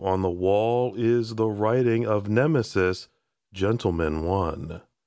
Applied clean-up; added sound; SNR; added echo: none; none; none; none.